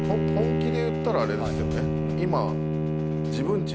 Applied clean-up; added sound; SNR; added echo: none; Bowed string instrument; -4 dB; none.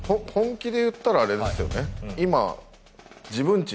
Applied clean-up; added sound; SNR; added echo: none; none; none; none.